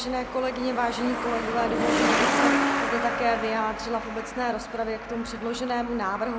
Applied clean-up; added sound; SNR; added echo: none; Truck; 0 dB; none.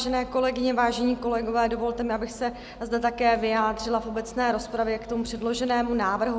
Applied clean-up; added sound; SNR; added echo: none; none; none; none.